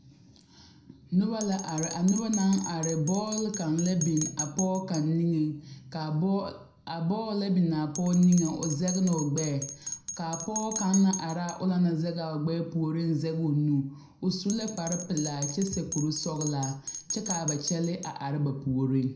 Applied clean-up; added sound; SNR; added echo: none; Bell; 11 dB; reverberation time 0.4 s.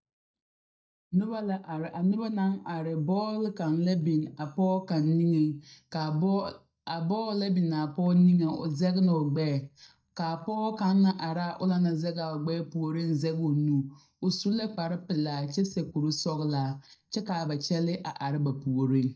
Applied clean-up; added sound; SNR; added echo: neural mask model DeepFilterNet 3.